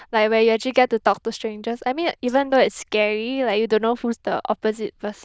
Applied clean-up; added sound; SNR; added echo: neural diffusion model UNIVERSE++.